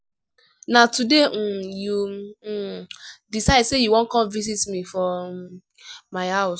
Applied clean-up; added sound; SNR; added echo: none; none; none; none.